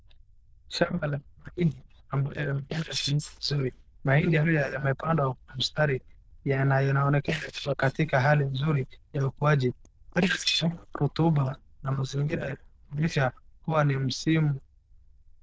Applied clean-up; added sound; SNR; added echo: neural diffusion model UNIVERSE++.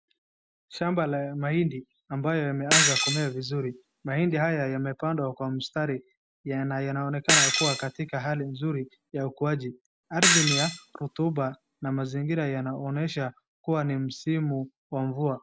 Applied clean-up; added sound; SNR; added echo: none; Shatter; -1 dB; none.